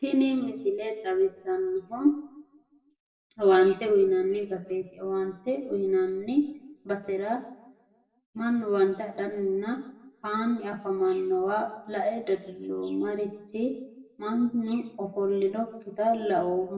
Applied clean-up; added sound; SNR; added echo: none; none; none; reverberation time 0.7 s.